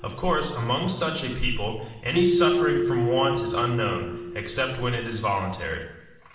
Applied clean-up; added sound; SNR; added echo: none; Keyboard (musical); 2 dB; reverberation time 0.9 s.